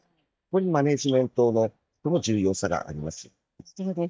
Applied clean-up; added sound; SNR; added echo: neural mask model DeepFilterNet 3.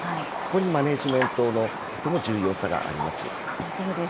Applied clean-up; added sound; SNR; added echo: none; Raindrop; 5 dB; none.